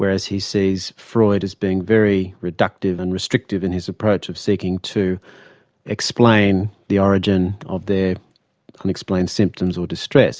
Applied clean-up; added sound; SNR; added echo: none; none; none; none.